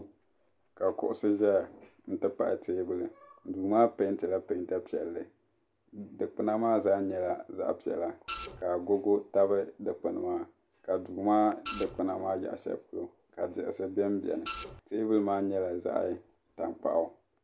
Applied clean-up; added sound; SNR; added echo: none; Printer; 7 dB; none.